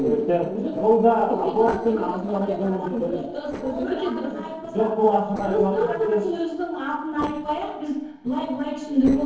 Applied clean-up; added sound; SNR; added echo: neural separator model SepFormer DNS4.